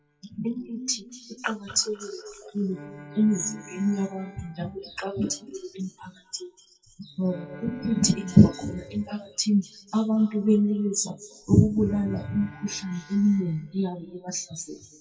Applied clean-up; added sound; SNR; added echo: classical method WPE with log-MMSE.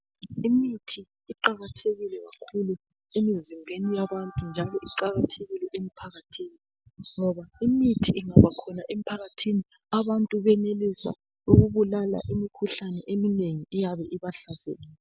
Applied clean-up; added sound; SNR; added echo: none; none; none; none.